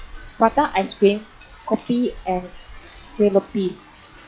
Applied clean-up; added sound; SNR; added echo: classical method log-MMSE.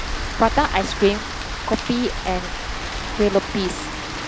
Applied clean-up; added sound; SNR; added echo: none; Rain; 4 dB; none.